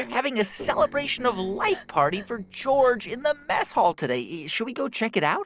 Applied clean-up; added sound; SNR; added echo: neural separator model SepFormer DNS4.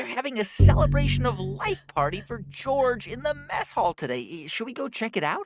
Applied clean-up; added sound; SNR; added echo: neural mask model RNNoise.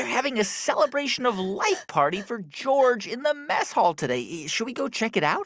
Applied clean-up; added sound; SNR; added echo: none; none; none; none.